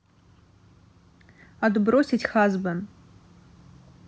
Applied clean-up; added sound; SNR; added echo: none; none; none; none.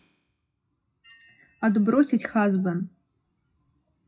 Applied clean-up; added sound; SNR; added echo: classical method WPE with log-MMSE.